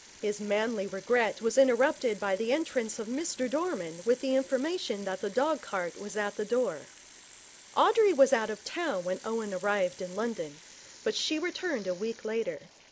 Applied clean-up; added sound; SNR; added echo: neural mask model Resemble Enhance denoiser.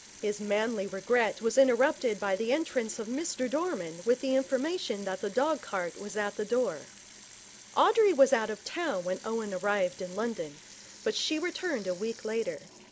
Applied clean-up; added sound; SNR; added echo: none; Sink (filling or washing) / Water tap, faucet; 20 dB; none.